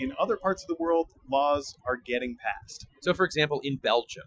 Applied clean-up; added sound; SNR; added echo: classical method Wiener filter.